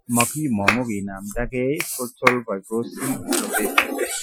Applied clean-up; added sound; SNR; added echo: classical method Wiener filter.